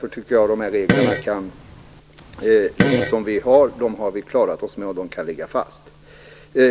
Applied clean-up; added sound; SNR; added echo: none; Fart; 3 dB; none.